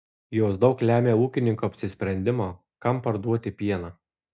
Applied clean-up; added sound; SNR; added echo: none; none; none; none.